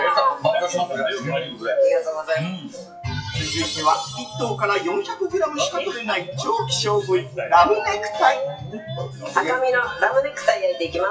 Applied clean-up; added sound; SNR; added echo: classical method WPE with log-MMSE.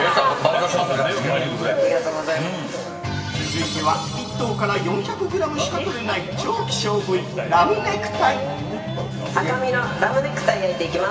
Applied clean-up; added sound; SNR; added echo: none; Brass instrument; 18 dB; reverberation time 2.5 s.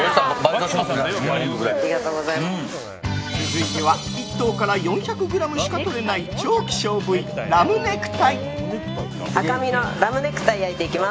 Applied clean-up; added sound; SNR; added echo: none; none; none; none.